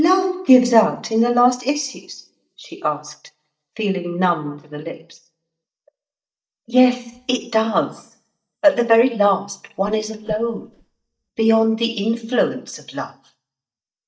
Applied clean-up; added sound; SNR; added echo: neural mask model DeepFilterNet 3.